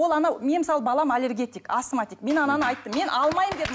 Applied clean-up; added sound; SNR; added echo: none; none; none; none.